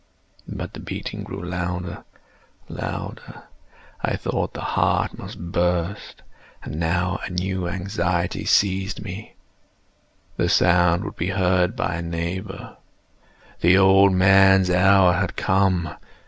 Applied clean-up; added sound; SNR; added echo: none; none; none; none.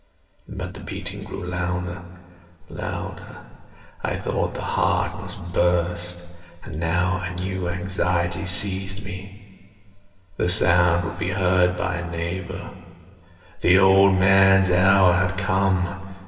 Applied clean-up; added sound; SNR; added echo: none; none; none; reverberation time 1.8 s.